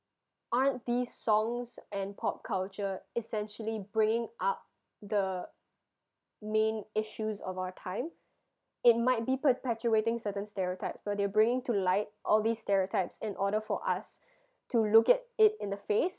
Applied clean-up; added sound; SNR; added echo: none; none; none; none.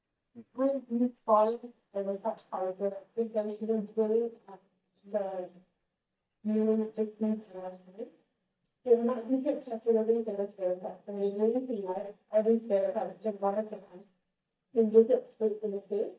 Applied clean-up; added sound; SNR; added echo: neural mask model DeepFilterNet 3.